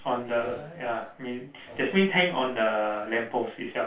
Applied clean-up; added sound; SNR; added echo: none; none; none; reverberation time 0.2 s.